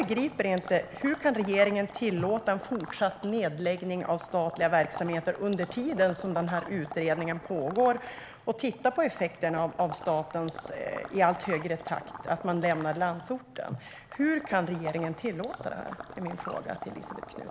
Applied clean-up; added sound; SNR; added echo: none; Water / Liquid; 14 dB; none.